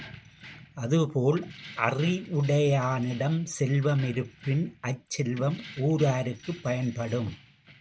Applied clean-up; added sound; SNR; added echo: none; Keys jangling; 19 dB; none.